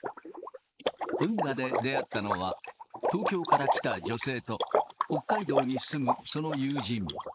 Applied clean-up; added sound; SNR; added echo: neural mask model Resemble Enhance denoiser.